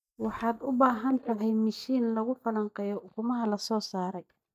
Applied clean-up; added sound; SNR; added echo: neural mask model DeepFilterNet 3.